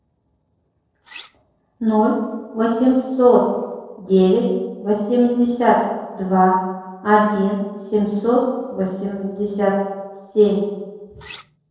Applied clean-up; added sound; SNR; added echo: neural separator model SepFormer DNS4.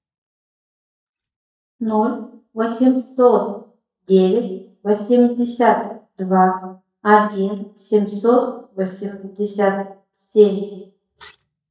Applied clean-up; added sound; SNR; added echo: neural mask model DeepFilterNet 3.